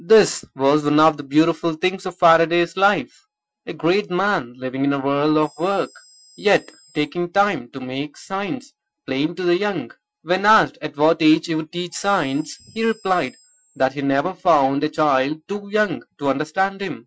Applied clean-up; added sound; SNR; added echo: classical method Wiener filter.